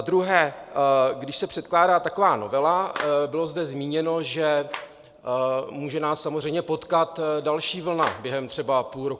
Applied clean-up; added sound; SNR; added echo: none; Clapping; 19 dB; none.